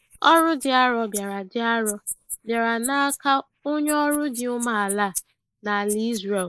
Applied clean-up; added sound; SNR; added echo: neural mask model Resemble Enhance denoiser.